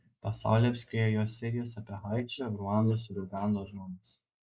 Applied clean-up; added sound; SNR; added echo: neural mask model Resemble Enhance denoiser.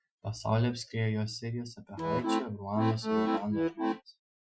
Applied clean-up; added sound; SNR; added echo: classical method Wiener filter.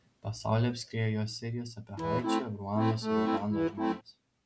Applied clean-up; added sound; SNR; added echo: none; Accordion; -3 dB; none.